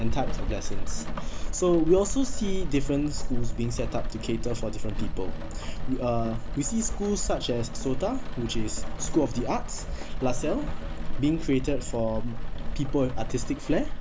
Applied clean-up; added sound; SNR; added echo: none; Rain; -2 dB; none.